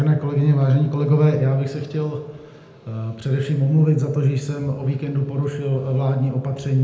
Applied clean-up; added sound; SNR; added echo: none; none; none; reverberation time 0.8 s.